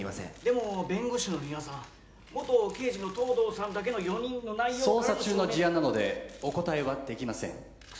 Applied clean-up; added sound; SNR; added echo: none; none; none; none.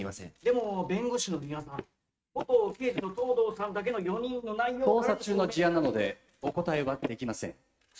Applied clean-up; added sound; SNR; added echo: neural mask model RNNoise.